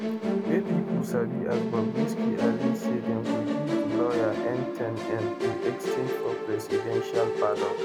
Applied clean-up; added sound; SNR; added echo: none; Musical instrument; -4 dB; none.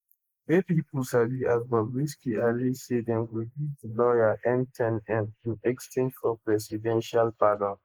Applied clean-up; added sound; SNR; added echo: neural mask model Resemble Enhance denoiser.